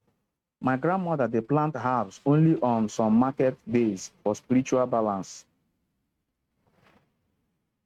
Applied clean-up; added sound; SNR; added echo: neural mask model RNNoise.